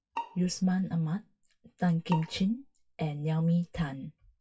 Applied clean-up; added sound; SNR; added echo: classical method WPE with log-MMSE.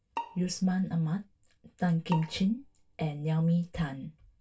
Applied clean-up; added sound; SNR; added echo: none; Bowed string instrument; 15 dB; reverberation time 0.2 s.